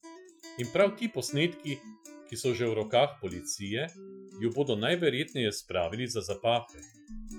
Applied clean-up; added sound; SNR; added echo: classical method Wiener filter.